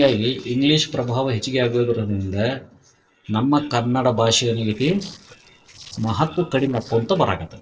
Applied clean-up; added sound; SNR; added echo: neural separator model SepFormer DNS4.